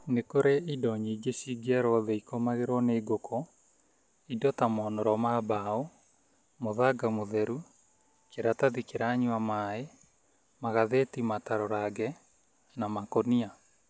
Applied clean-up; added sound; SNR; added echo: none; none; none; none.